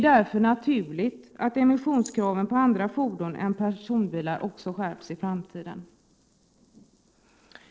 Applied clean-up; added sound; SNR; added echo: neural separator model SepFormer DNS4.